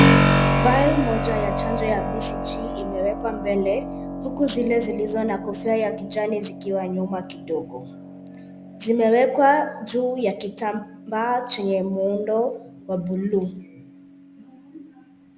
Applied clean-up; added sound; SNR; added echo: none; Keyboard (musical); 2 dB; none.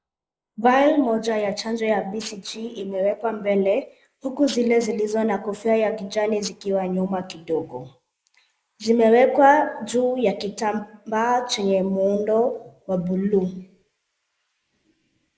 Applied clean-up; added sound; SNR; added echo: neural mask model Resemble Enhance denoiser.